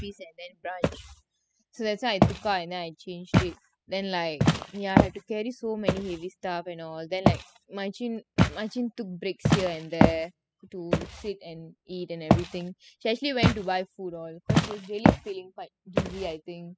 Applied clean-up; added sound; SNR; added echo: classical method spectral subtraction.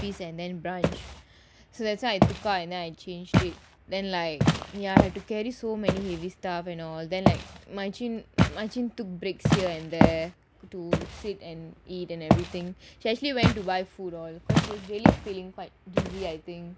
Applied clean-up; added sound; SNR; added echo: none; Walk, footsteps; -4 dB; none.